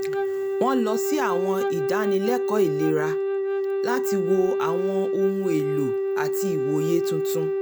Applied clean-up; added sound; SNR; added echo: none; Wind instrument, woodwind instrument; -2 dB; none.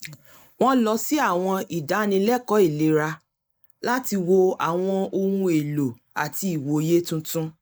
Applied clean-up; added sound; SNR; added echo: neural mask model Resemble Enhance denoiser.